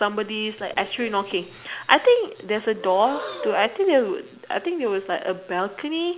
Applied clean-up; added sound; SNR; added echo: none; Breathing; 15 dB; none.